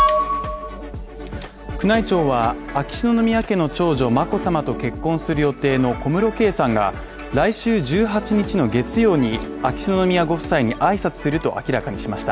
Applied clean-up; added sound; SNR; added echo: none; none; none; none.